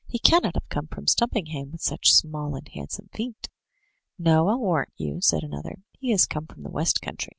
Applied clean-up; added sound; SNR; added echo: none; none; none; none.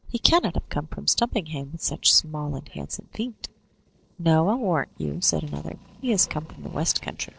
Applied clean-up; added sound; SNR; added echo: neural separator model SepFormer DNS4.